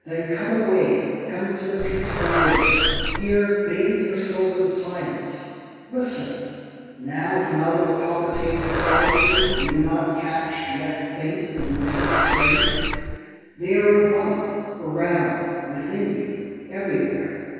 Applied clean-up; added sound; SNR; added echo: none; Zipper (clothing); -1 dB; reverberation time 2.2 s.